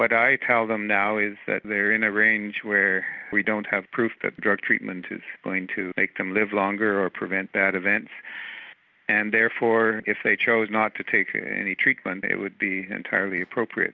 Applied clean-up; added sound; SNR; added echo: none; none; none; none.